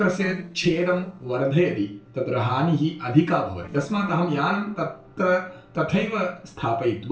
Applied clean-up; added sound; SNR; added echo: neural separator model SepFormer DNS4.